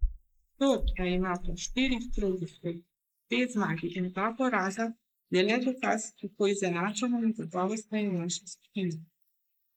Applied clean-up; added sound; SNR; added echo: neural mask model Resemble Enhance denoiser.